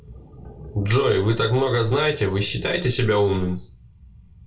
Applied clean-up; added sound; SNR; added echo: none; none; none; reverberation time 0.2 s.